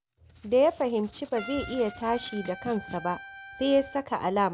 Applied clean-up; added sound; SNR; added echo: none; Writing + Trumpet; 16 dB; none.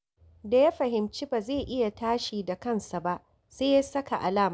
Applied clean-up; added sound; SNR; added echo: none; none; none; none.